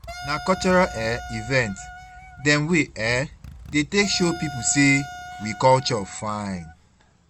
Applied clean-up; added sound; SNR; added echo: none; Wind instrument, woodwind instrument + Motorcycle; 14 dB; none.